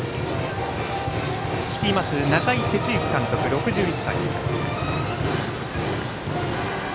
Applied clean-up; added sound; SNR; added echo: none; none; none; none.